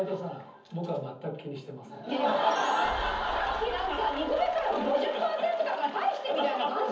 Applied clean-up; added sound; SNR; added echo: none; Boom; 15 dB; reverberation time 0.7 s.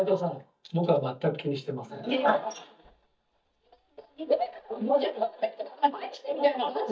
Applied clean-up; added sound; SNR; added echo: neural mask model DeepFilterNet 3.